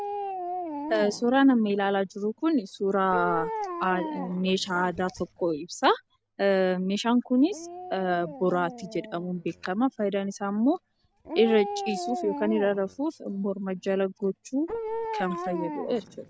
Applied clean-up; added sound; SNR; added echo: none; Dog; 10 dB; none.